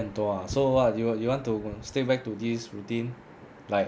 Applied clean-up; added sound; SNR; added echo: none; none; none; none.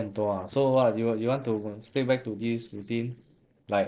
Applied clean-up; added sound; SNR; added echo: neural separator model SepFormer DNS4.